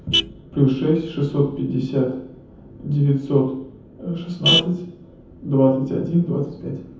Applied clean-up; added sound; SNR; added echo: none; Vehicle horn, car horn, honking; 8 dB; reverberation time 0.7 s.